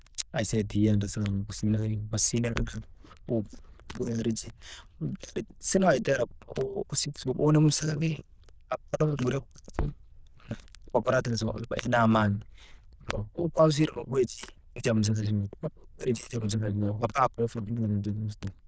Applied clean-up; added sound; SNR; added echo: neural diffusion model UNIVERSE++.